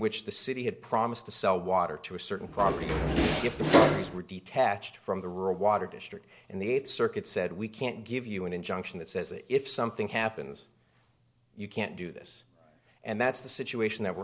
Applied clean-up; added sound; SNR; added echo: none; Door; -5 dB; none.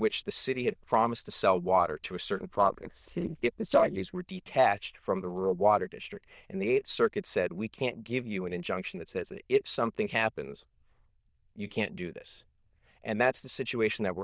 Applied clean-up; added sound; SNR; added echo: neural diffusion model UNIVERSE++.